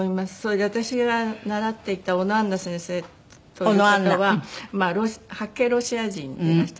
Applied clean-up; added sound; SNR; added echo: none; none; none; none.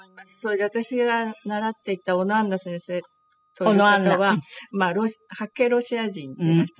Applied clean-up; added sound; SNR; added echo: classical method spectral subtraction.